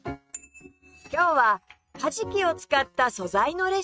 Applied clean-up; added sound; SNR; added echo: neural mask model RNNoise.